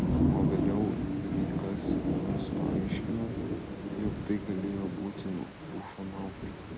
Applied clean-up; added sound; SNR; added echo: none; Thunder / Rain; -5 dB; none.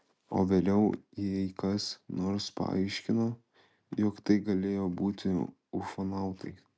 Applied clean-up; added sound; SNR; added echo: none; none; none; none.